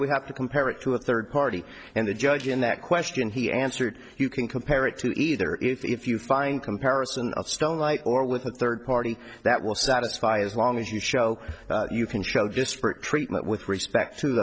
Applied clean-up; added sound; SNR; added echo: neural separator model SepFormer DNS4.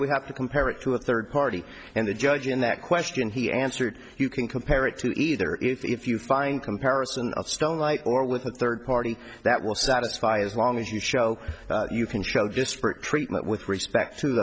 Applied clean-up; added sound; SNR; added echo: none; none; none; none.